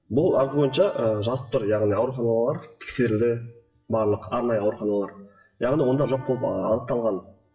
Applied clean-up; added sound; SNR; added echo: classical method WPE with log-MMSE.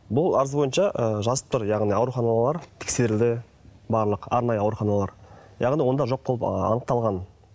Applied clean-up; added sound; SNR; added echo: none; none; none; none.